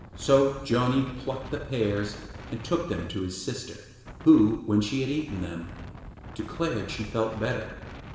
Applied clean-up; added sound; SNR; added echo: none; Wind; 15 dB; reverberation time 1.3 s.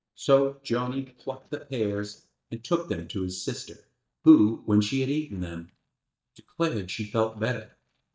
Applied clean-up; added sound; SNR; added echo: neural mask model DeepFilterNet 3.